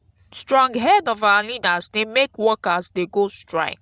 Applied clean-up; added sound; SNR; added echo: none; none; none; none.